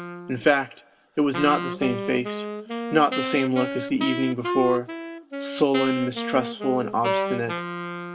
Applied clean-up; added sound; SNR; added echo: none; Wind instrument, woodwind instrument; 5 dB; none.